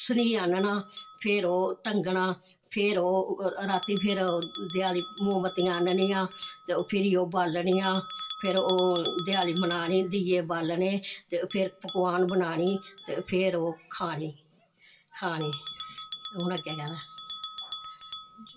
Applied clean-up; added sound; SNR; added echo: none; Bell; 13 dB; reverberation time 0.2 s.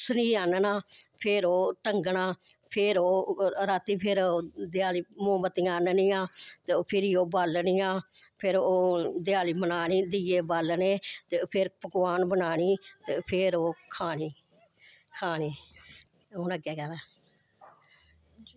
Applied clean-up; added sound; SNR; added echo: none; none; none; none.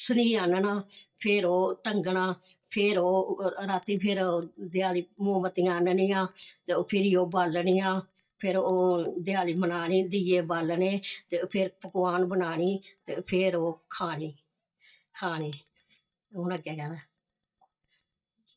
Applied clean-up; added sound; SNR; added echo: neural mask model DeepFilterNet 3.